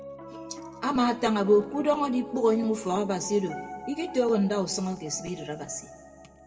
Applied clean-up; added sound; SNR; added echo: none; Piano; 14 dB; reverberation time 1.3 s.